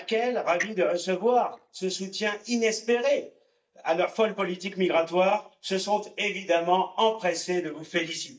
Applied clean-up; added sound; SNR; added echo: neural mask model DeepFilterNet 3.